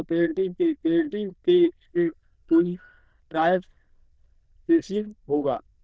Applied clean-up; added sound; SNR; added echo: neural diffusion model UNIVERSE++.